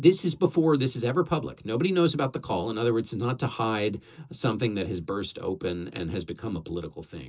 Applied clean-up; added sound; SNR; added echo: none; none; none; reverberation time 0.2 s.